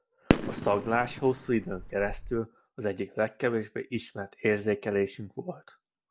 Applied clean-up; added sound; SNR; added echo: none; Fireworks; 1 dB; none.